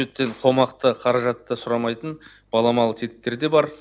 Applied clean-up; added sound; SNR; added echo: none; none; none; none.